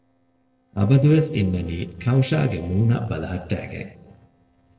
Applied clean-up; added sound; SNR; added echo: neural separator model SepFormer DNS4.